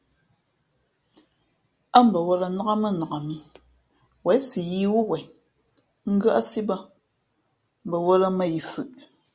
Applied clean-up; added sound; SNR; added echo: none; none; none; none.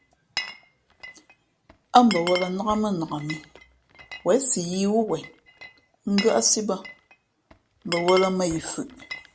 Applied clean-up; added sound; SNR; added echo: none; Glass; 13 dB; none.